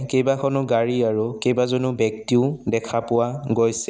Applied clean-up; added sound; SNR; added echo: none; none; none; none.